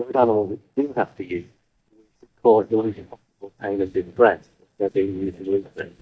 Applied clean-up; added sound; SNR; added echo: neural mask model DeepFilterNet 3.